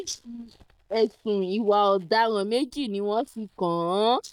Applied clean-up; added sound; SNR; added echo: neural mask model DeepFilterNet 3.